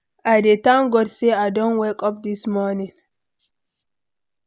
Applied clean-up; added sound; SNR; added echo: none; none; none; none.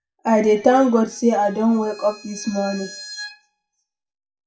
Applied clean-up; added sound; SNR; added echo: classical method WPE with log-MMSE.